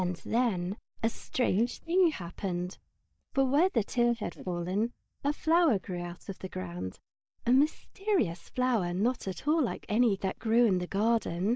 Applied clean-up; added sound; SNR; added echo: neural mask model DeepFilterNet 3.